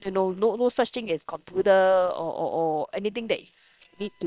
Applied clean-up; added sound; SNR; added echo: neural separator model SepFormer WHAM!.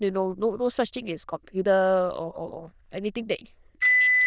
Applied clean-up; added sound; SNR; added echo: neural diffusion model UNIVERSE++.